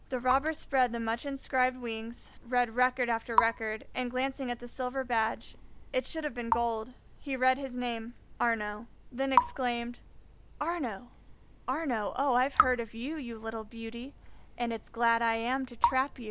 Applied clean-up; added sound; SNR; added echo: none; Raindrop / Drip; 6 dB; none.